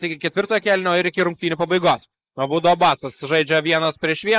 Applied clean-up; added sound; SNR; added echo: neural mask model Resemble Enhance denoiser.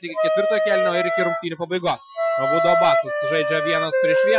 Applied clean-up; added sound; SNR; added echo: classical method Wiener filter.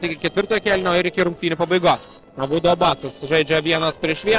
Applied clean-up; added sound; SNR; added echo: neural separator model SepFormer DNS4.